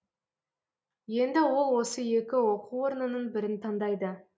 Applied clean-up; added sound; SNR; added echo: none; none; none; none.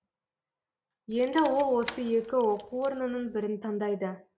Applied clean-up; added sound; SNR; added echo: none; Rattle / Keys jangling; 15 dB; none.